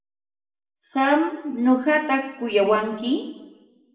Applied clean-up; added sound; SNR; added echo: none; none; none; reverberation time 0.9 s.